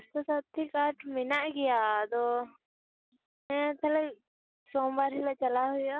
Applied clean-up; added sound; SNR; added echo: none; none; none; none.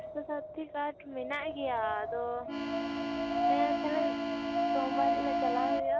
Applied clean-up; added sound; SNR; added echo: none; Wind + Organ; -5 dB; none.